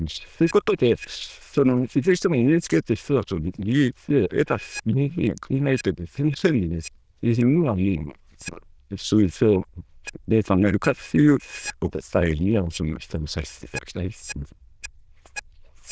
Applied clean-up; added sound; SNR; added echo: neural diffusion model UNIVERSE++.